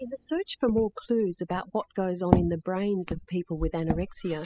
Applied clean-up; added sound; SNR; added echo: classical method spectral subtraction.